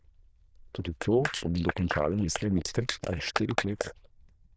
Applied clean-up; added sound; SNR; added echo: neural diffusion model UNIVERSE++.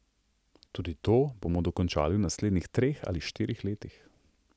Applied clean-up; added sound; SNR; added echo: none; none; none; none.